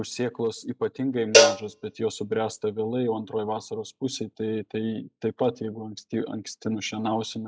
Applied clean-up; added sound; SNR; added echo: classical method log-MMSE.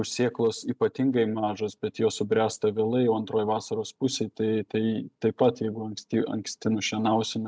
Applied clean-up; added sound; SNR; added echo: none; none; none; none.